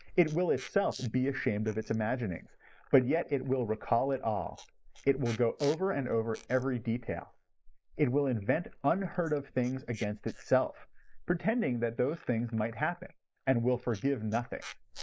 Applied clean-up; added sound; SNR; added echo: neural mask model Resemble Enhance denoiser.